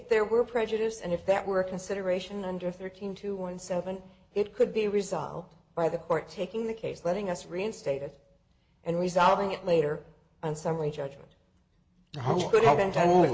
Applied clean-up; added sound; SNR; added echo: none; none; none; none.